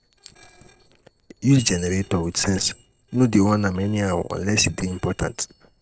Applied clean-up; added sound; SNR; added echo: neural separator model SepFormer DNS4.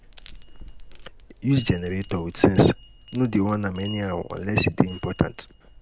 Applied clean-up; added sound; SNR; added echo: none; Chime; 5 dB; none.